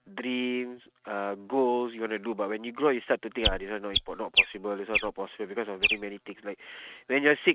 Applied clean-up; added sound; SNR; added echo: neural mask model RNNoise.